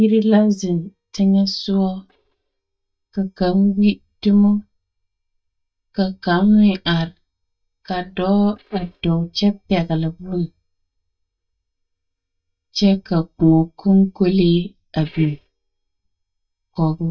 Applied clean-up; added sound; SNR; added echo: neural mask model DeepFilterNet 3.